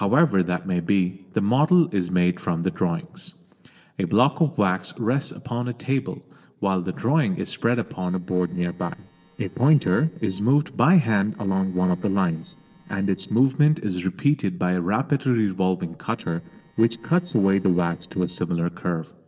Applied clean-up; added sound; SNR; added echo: neural separator model SepFormer DNS4.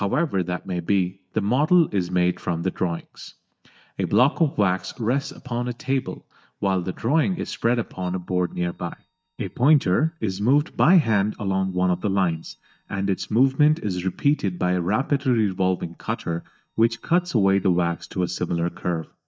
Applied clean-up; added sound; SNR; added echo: neural mask model DeepFilterNet 3.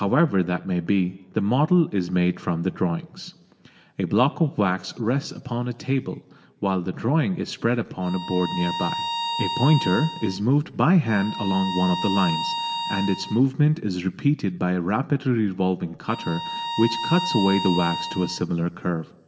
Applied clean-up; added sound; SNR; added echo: none; Bowed string instrument; 6 dB; reverberation time 1.1 s.